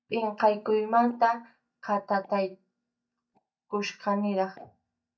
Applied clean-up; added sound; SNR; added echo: neural mask model DeepFilterNet 3.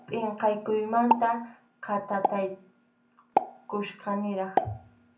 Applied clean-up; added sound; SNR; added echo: none; Explosion; 3 dB; reverberation time 0.3 s.